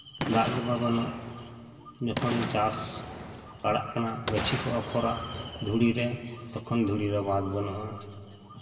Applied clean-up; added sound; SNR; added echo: none; Boom; 9 dB; reverberation time 2.8 s.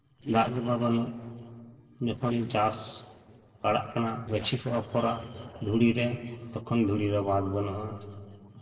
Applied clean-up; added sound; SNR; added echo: neural separator model SepFormer DNS4.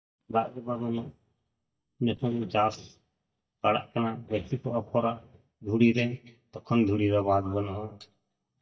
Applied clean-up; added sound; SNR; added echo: neural mask model DeepFilterNet 3.